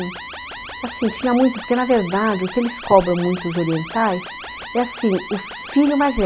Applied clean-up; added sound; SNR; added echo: none; Alarm; 12 dB; none.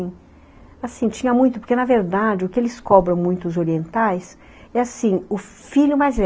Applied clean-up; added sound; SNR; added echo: none; none; none; none.